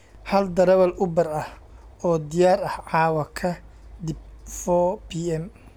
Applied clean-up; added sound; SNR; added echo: none; none; none; none.